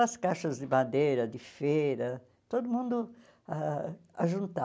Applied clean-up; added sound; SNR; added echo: none; none; none; none.